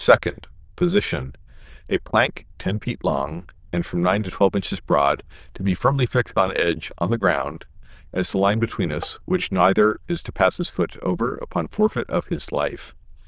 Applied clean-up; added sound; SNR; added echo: neural diffusion model UNIVERSE++.